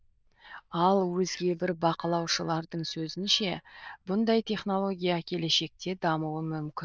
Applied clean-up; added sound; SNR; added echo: neural diffusion model UNIVERSE++.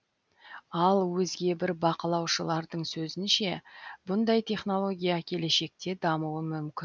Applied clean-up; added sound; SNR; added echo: none; none; none; none.